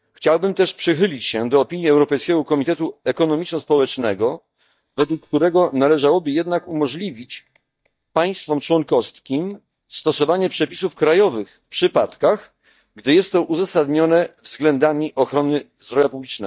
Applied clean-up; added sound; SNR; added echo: neural mask model DeepFilterNet 3.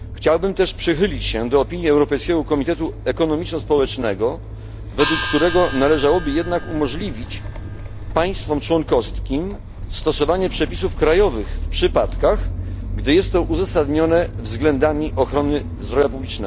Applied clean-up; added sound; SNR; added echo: none; Gong + Engine starting / Motor vehicle (road); 7 dB; none.